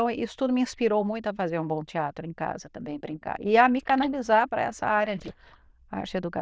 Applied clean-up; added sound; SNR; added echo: neural diffusion model UNIVERSE++.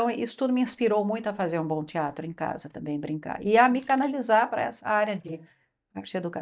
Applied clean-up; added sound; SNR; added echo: neural mask model DeepFilterNet 3.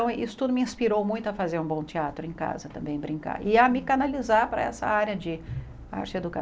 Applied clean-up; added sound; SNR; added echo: none; none; none; none.